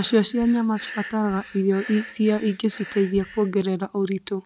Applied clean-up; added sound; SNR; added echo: none; Breathing; 18 dB; none.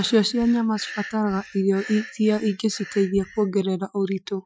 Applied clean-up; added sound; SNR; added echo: classical method Wiener filter.